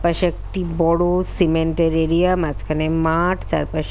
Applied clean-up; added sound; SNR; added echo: none; Mechanical fan; 10 dB; none.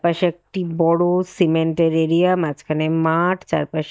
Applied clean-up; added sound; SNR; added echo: neural mask model DeepFilterNet 3.